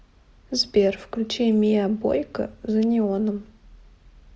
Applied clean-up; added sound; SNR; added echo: none; none; none; none.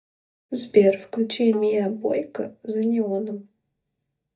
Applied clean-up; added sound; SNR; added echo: neural mask model DeepFilterNet 3.